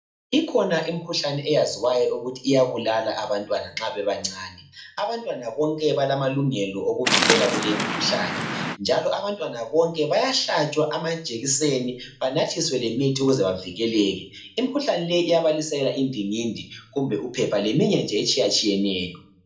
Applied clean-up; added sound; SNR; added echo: none; Waves, surf; 2 dB; reverberation time 0.4 s.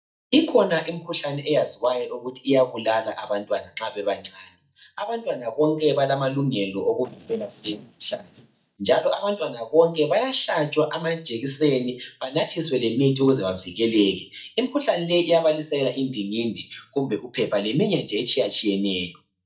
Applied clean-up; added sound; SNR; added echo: neural mask model DeepFilterNet 3.